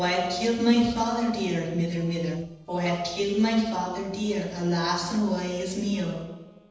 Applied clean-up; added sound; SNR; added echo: neural separator model SepFormer DNS4.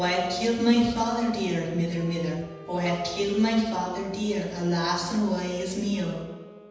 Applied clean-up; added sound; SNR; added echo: none; Wind instrument, woodwind instrument; 20 dB; reverberation time 1.1 s.